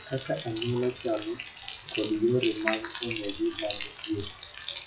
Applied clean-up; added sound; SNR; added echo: classical method WPE with log-MMSE.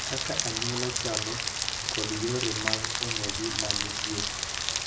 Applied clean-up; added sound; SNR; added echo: none; Rain; -5 dB; reverberation time 0.4 s.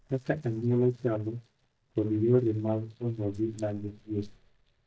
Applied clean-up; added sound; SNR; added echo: neural mask model DeepFilterNet 3.